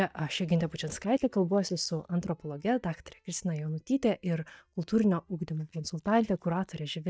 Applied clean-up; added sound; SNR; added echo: neural mask model DeepFilterNet 3.